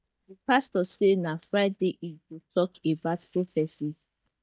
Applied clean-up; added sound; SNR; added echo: neural mask model DeepFilterNet 3.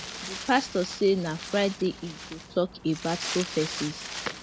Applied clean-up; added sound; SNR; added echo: none; Wind; 10 dB; none.